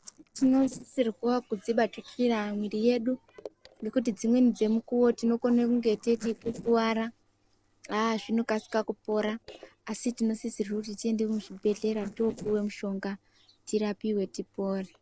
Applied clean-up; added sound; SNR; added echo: neural separator model SepFormer DNS4.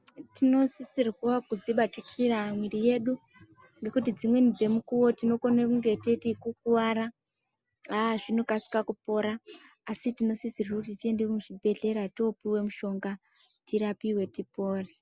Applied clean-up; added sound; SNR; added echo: none; none; none; none.